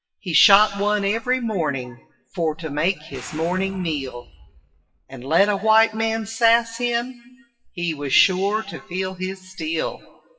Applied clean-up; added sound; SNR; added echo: classical method WPE with log-MMSE.